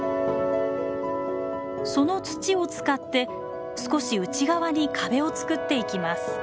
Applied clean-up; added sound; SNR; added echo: none; none; none; none.